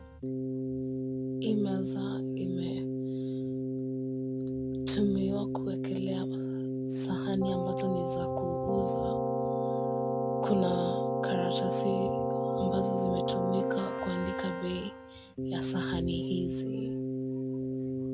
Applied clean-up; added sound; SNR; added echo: none; Keyboard (musical); -4 dB; none.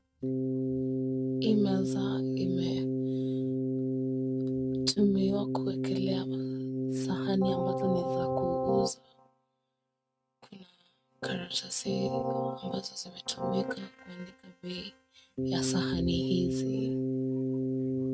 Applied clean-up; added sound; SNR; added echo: neural mask model RNNoise.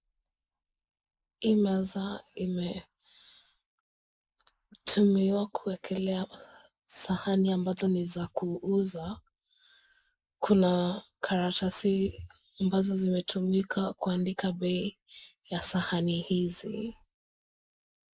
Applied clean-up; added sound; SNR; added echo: neural mask model Resemble Enhance denoiser.